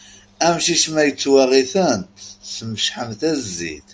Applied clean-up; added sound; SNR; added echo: none; none; none; none.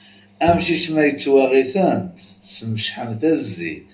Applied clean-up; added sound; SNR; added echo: none; Bowed string instrument; 16 dB; reverberation time 0.3 s.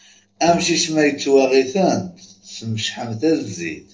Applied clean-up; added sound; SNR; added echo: neural separator model SepFormer DNS4.